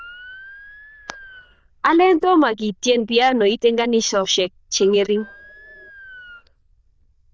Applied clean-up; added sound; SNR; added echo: neural diffusion model UNIVERSE++.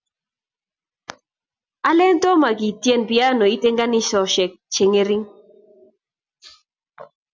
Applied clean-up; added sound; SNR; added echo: none; none; none; none.